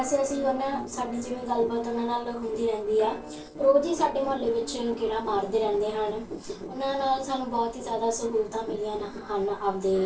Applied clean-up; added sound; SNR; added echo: neural separator model SepFormer DNS4.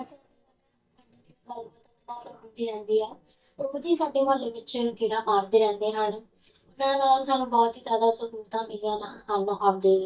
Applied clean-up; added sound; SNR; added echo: neural mask model DeepFilterNet 3.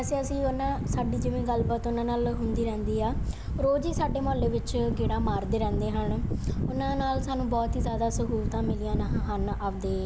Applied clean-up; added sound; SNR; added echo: none; none; none; none.